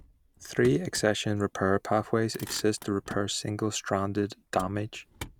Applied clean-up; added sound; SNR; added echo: none; Motor vehicle (road); 18 dB; none.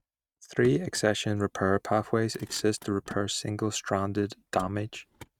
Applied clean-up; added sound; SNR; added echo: neural mask model RNNoise.